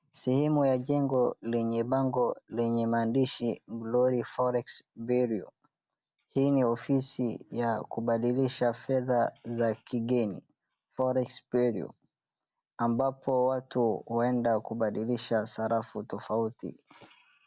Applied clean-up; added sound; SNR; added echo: none; none; none; none.